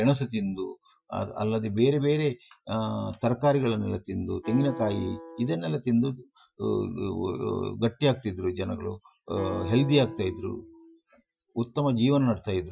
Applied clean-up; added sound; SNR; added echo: classical method Wiener filter.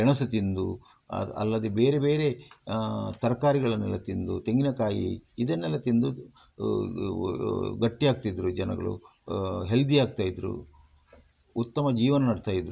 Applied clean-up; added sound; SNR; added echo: none; none; none; none.